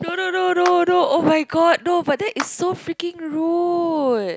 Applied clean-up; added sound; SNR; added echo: none; Clapping; 17 dB; none.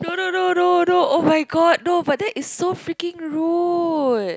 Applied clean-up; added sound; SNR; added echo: none; none; none; none.